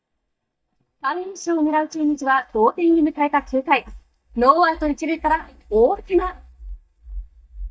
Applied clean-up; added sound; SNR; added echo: neural mask model DeepFilterNet 3.